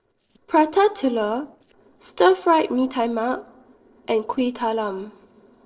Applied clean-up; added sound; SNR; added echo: neural separator model SepFormer DNS4.